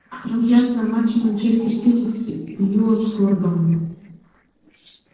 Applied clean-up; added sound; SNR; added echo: neural separator model SepFormer DNS4.